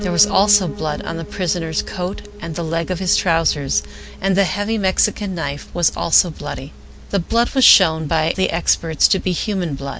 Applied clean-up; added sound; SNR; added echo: none; Piano; 17 dB; none.